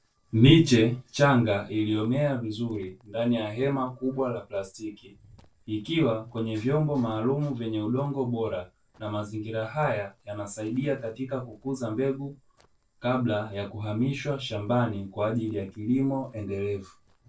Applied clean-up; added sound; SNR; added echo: neural separator model SepFormer DNS4.